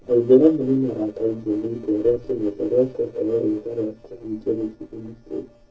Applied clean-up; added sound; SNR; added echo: neural separator model SepFormer DNS4.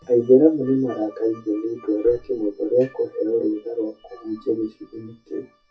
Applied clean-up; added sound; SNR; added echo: classical method WPE with log-MMSE.